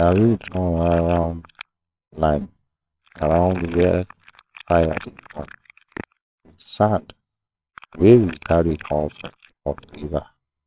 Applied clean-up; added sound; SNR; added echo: neural separator model SepFormer WHAMR!.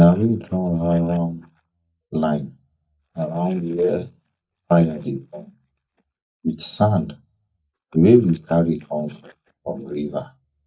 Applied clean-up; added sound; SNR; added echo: neural mask model DeepFilterNet 3.